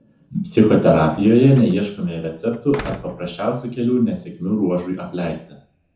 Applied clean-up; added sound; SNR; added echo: none; Slam; 20 dB; reverberation time 0.6 s.